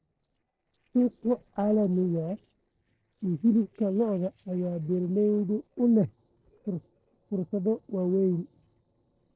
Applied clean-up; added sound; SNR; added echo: neural separator model SepFormer DNS4.